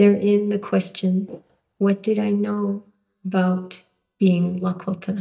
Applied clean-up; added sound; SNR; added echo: neural mask model DeepFilterNet 3.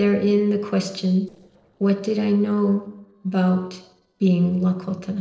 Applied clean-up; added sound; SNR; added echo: neural separator model SepFormer DNS4.